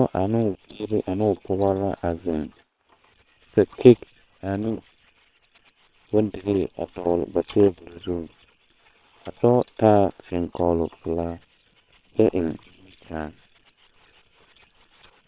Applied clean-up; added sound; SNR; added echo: neural separator model SepFormer WHAM!.